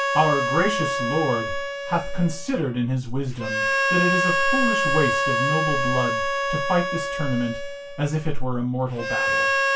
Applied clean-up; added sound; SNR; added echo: none; Harmonica; 0 dB; reverberation time 0.2 s.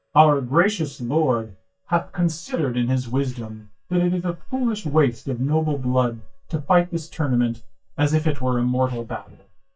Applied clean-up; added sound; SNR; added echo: neural mask model DeepFilterNet 3.